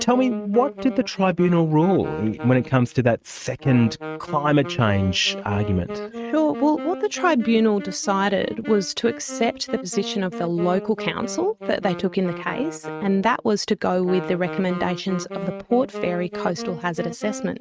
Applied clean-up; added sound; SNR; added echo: neural mask model RNNoise.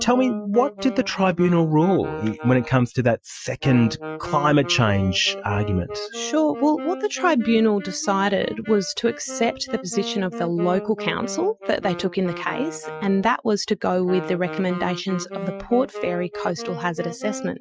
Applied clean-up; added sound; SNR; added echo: classical method Wiener filter.